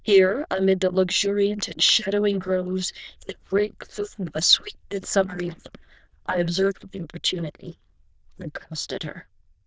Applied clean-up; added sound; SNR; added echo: neural diffusion model UNIVERSE++.